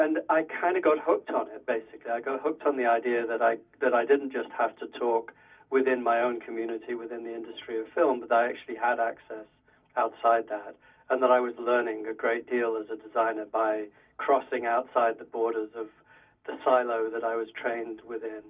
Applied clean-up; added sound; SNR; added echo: none; none; none; reverberation time 0.4 s.